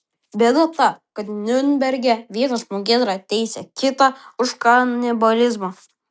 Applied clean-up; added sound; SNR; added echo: none; none; none; none.